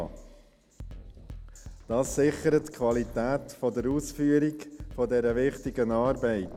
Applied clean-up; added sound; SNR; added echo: none; Drum kit; 15 dB; none.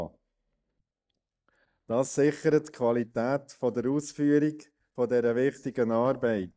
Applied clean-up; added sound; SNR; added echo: neural mask model DeepFilterNet 3.